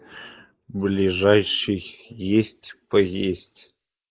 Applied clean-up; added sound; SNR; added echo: neural mask model Resemble Enhance denoiser.